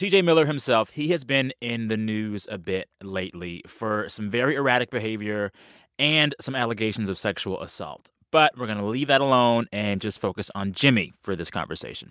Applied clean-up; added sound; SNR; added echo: none; none; none; none.